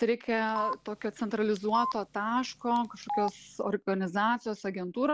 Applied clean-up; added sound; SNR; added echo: none; Telephone; 7 dB; none.